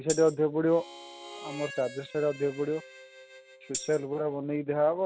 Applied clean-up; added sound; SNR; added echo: none; Tambourine + Harmonica; 14 dB; none.